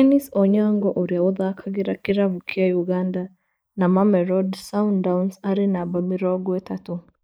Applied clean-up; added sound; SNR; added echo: neural mask model Resemble Enhance denoiser.